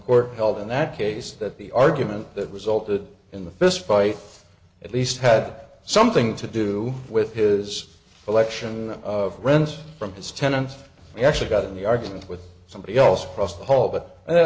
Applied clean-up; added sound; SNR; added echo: none; none; none; none.